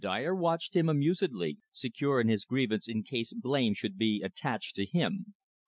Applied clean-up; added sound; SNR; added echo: none; none; none; none.